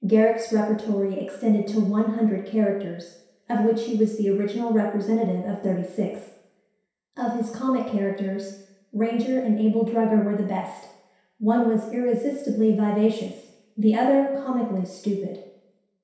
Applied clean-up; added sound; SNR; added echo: none; none; none; reverberation time 0.7 s.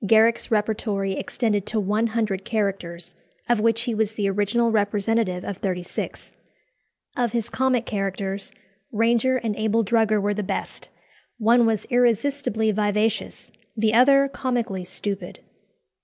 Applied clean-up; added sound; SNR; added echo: none; none; none; none.